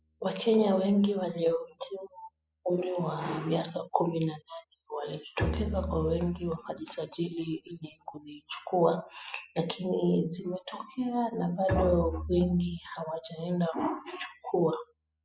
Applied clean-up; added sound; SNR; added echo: classical method spectral subtraction.